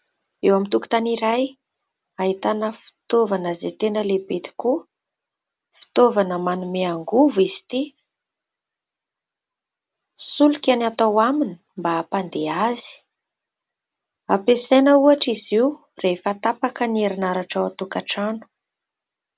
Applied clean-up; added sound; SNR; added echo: none; none; none; none.